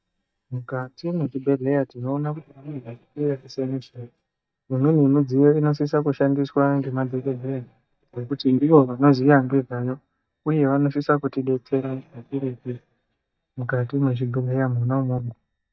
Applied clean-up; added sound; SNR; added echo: neural mask model DeepFilterNet 3.